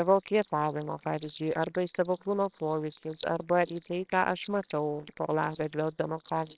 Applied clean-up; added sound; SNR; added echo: neural separator model SepFormer WHAMR!.